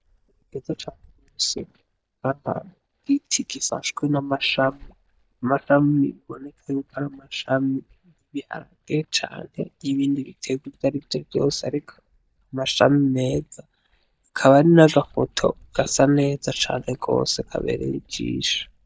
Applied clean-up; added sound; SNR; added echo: neural mask model DeepFilterNet 3.